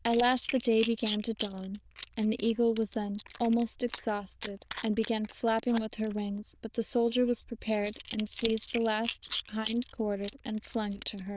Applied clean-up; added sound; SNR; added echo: neural diffusion model UNIVERSE++.